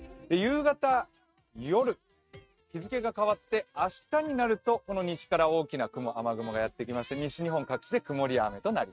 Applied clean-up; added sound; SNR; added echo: neural mask model RNNoise.